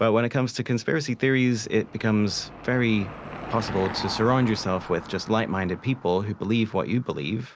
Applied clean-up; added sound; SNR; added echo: none; Car passing by / Engine; 15 dB; none.